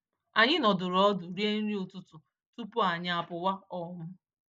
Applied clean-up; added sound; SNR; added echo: none; none; none; none.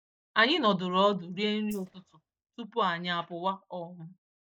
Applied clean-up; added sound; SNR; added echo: neural mask model DeepFilterNet 3.